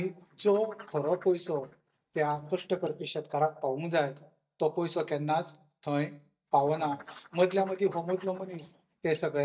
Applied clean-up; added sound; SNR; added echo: neural mask model DeepFilterNet 3.